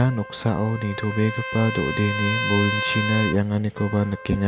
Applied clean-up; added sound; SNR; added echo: none; Trumpet; 7 dB; none.